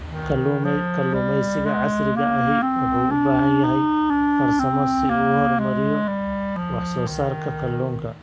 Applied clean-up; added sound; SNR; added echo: none; Wind instrument, woodwind instrument; -4 dB; none.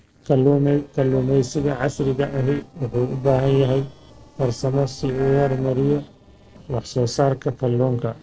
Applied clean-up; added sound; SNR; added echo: neural separator model SepFormer DNS4.